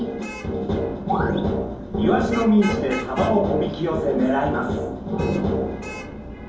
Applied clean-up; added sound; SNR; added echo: none; Traffic noise, roadway noise / Vehicle horn, car horn, honking; 16 dB; reverberation time 2.8 s.